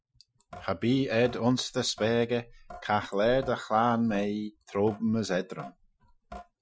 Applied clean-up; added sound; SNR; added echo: classical method Wiener filter.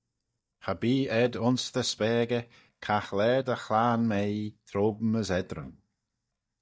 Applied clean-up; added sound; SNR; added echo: neural mask model DeepFilterNet 3.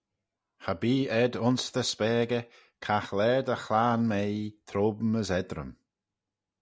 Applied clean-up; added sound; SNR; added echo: none; none; none; none.